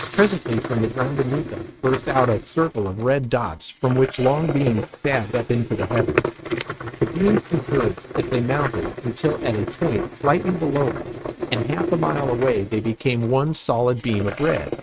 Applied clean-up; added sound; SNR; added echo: neural mask model RNNoise.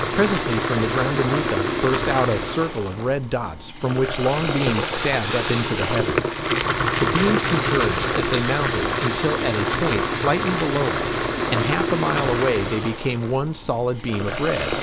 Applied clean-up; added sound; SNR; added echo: none; Fill (with liquid) / Water tap, faucet; 0 dB; none.